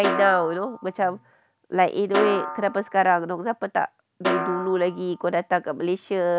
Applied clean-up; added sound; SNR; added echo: none; Snare drum; 8 dB; none.